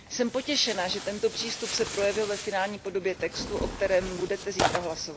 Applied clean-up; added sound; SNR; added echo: none; Tearing; 6 dB; none.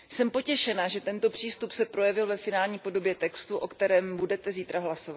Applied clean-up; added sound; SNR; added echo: none; none; none; none.